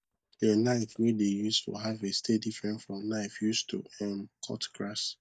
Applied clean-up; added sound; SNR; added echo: neural mask model DeepFilterNet 3.